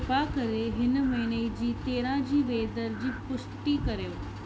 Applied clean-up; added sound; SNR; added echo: none; Breathing; 15 dB; none.